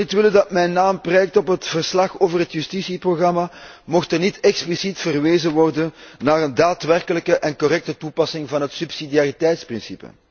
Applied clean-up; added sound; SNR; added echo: none; none; none; none.